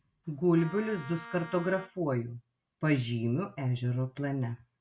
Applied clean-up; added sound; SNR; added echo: none; Wind instrument, woodwind instrument; 16 dB; none.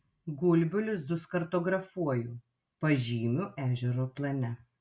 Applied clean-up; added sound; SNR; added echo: none; none; none; none.